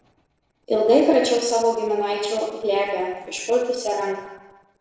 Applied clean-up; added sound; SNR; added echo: neural separator model SepFormer DNS4.